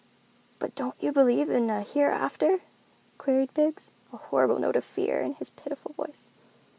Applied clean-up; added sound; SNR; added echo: none; none; none; none.